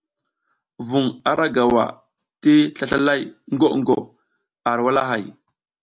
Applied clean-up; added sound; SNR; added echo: none; none; none; none.